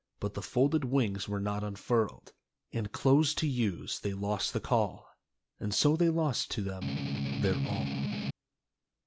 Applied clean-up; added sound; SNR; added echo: none; Strum; 1 dB; none.